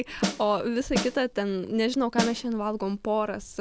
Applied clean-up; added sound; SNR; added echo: none; Snare drum; 4 dB; none.